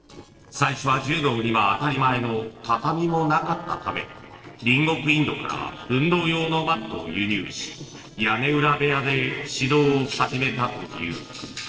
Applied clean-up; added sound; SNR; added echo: neural separator model SepFormer DNS4.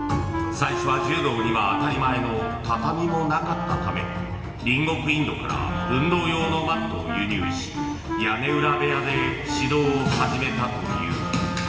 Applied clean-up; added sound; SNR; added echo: none; Wind instrument, woodwind instrument; 6 dB; reverberation time 2.8 s.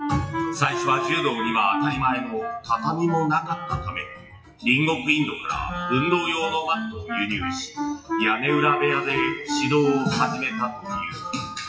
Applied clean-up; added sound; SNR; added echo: classical method WPE with log-MMSE.